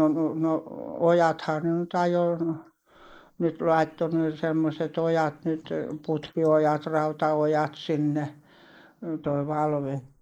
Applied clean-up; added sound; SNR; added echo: neural mask model Resemble Enhance denoiser.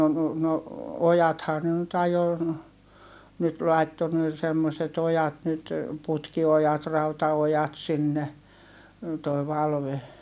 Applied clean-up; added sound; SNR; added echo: none; none; none; none.